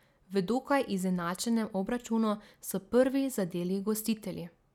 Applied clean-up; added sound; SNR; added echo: none; none; none; none.